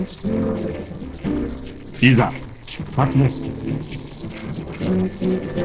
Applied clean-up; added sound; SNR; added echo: neural separator model SepFormer DNS4.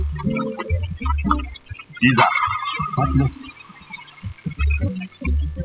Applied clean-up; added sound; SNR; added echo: classical method spectral subtraction.